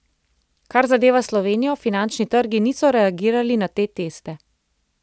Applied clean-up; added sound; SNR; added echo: none; none; none; none.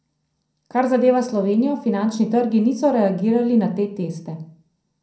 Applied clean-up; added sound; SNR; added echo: none; none; none; reverberation time 0.6 s.